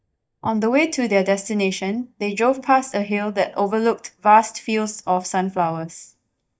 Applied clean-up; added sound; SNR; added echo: neural mask model DeepFilterNet 3.